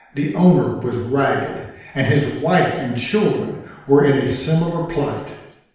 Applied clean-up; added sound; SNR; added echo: none; none; none; reverberation time 1.0 s.